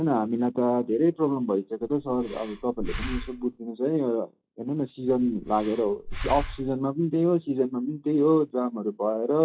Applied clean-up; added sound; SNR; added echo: classical method log-MMSE.